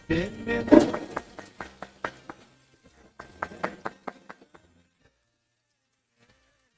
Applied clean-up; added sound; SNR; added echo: neural mask model RNNoise.